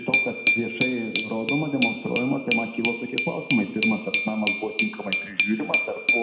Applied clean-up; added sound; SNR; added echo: none; Glass; -2 dB; reverberation time 0.7 s.